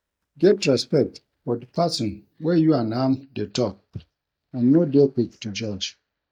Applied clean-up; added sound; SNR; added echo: neural mask model DeepFilterNet 3.